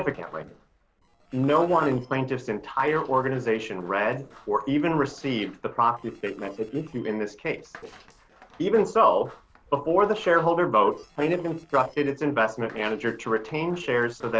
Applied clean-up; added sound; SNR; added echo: neural separator model SepFormer DNS4.